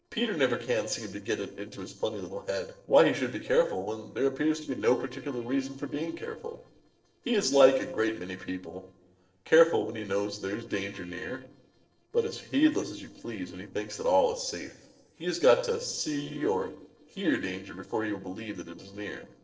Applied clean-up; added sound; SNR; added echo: neural separator model SepFormer DNS4.